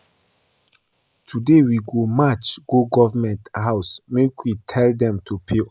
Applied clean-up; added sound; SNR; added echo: none; none; none; none.